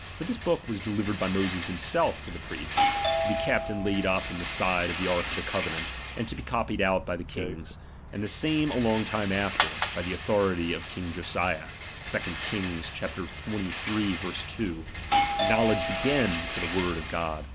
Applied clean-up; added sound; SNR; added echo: none; Rattle + Doorbell; 1 dB; none.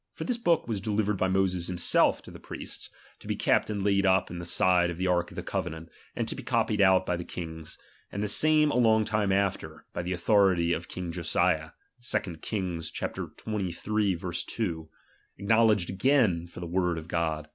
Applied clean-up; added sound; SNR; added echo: none; none; none; none.